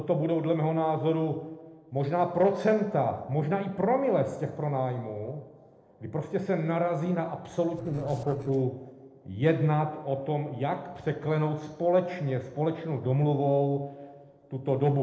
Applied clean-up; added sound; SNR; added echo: neural separator model SepFormer DNS4.